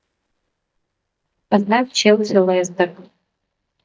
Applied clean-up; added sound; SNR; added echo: neural mask model DeepFilterNet 3.